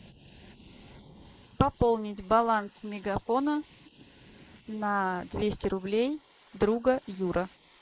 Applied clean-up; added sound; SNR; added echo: neural mask model Resemble Enhance denoiser.